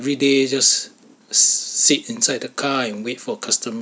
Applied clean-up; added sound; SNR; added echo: none; none; none; none.